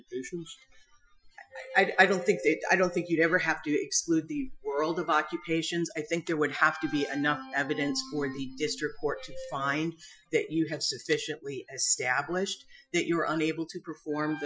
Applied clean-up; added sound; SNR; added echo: classical method Wiener filter.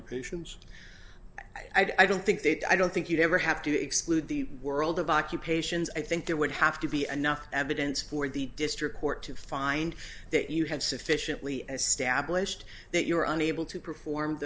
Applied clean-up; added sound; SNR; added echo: none; none; none; none.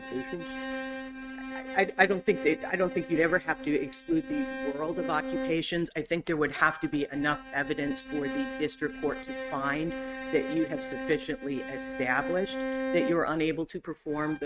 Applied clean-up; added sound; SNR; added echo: neural mask model RNNoise.